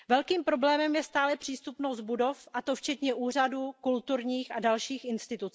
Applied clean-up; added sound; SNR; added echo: none; none; none; none.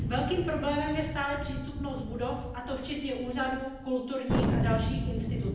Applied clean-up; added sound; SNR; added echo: none; Thunder; 0 dB; reverberation time 0.9 s.